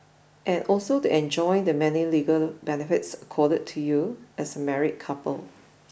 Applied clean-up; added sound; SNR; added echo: none; none; none; none.